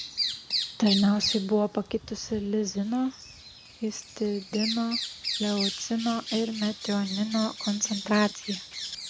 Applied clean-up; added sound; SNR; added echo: none; Bird vocalization, bird call, bird song; 7 dB; none.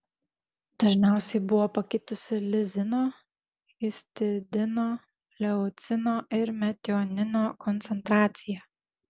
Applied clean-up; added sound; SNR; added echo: none; none; none; none.